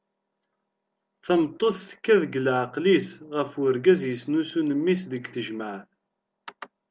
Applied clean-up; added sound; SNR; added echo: none; none; none; none.